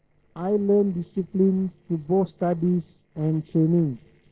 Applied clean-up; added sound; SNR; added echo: neural separator model SepFormer DNS4.